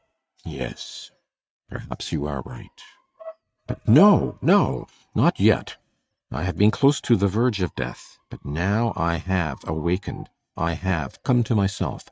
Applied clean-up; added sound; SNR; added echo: neural mask model RNNoise.